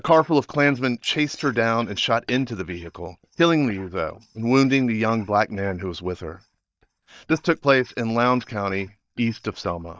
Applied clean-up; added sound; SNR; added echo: neural mask model DeepFilterNet 3.